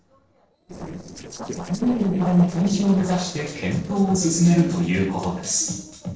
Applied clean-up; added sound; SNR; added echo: neural separator model SepFormer DNS4.